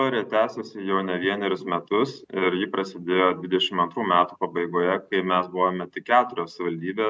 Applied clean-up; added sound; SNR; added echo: none; none; none; none.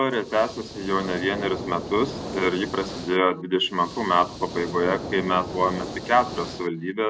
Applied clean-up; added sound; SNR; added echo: none; Hiss; 11 dB; none.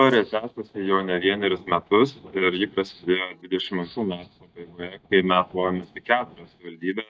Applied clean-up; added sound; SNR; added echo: neural mask model DeepFilterNet 3.